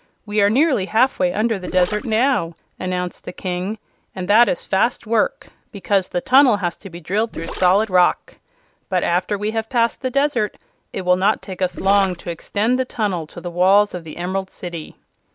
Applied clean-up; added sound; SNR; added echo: none; Gurgling; 13 dB; none.